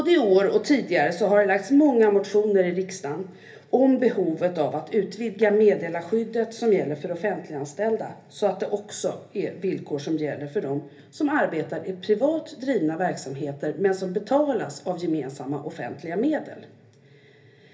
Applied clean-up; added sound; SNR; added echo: none; none; none; reverberation time 0.3 s.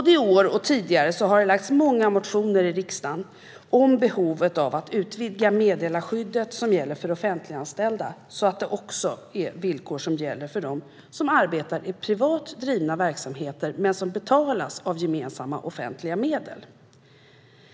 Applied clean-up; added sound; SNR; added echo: none; none; none; none.